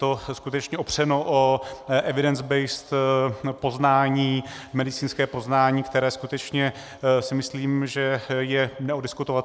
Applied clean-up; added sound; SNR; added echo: none; none; none; none.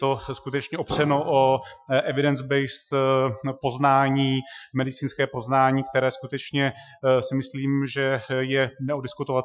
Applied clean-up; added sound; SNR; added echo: classical method Wiener filter.